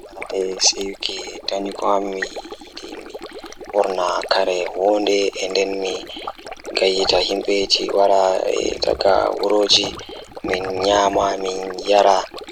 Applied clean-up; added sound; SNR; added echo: none; Stream; 13 dB; none.